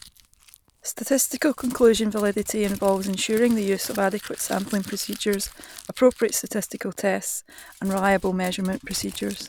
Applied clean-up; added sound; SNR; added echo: none; Crumpling, crinkling; 18 dB; none.